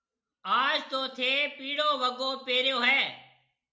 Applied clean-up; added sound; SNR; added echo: none; none; none; none.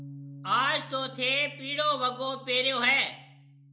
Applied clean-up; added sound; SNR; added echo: none; Bass guitar; 18 dB; none.